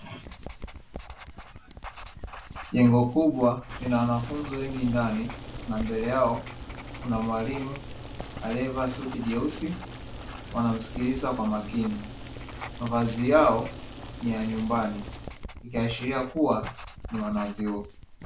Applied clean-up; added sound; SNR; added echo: none; Boiling + Writing; 11 dB; none.